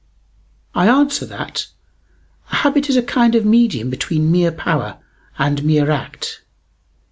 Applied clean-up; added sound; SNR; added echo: none; none; none; none.